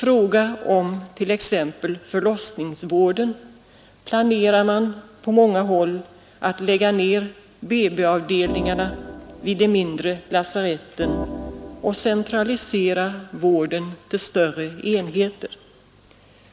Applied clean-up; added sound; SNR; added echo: none; Organ; 10 dB; none.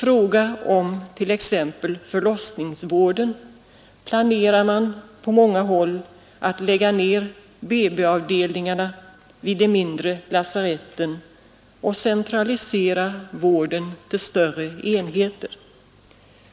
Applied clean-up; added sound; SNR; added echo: none; none; none; none.